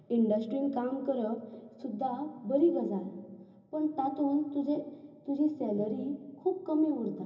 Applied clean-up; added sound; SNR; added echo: none; none; none; reverberation time 0.4 s.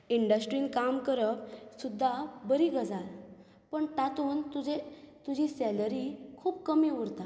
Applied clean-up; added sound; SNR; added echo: none; none; none; none.